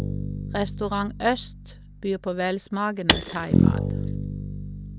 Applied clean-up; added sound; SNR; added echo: none; Shatter / Crushing + Bass guitar; -3 dB; none.